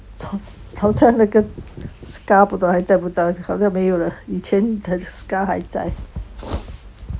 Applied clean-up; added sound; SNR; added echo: none; none; none; none.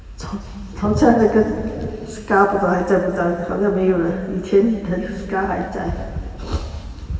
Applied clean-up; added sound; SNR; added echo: none; none; none; reverberation time 2.5 s.